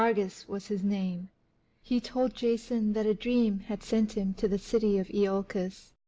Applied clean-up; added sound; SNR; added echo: none; none; none; none.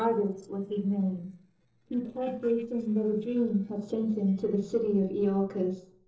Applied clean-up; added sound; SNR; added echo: neural separator model SepFormer DNS4.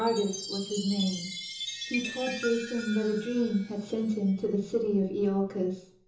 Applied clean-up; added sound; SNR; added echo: none; Chime; 11 dB; reverberation time 0.6 s.